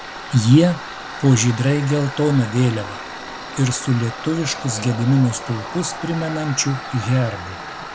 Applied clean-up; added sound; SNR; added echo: none; Tools; 12 dB; none.